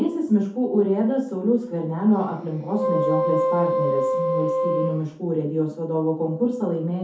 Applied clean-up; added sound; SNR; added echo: none; Wind instrument, woodwind instrument; 0 dB; reverberation time 0.5 s.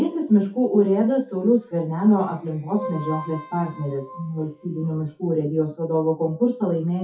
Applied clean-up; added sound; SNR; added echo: classical method WPE with log-MMSE.